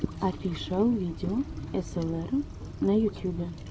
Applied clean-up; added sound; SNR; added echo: none; Liquid; 19 dB; none.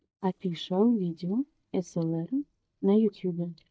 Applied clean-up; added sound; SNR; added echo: neural mask model DeepFilterNet 3.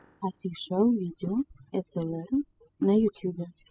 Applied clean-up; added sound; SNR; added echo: classical method spectral subtraction.